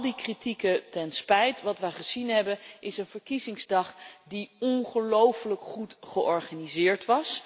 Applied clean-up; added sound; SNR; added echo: none; none; none; none.